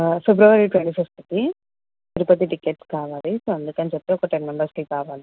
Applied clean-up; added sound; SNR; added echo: none; none; none; none.